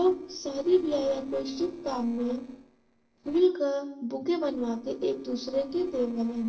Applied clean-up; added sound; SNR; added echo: neural separator model SepFormer DNS4.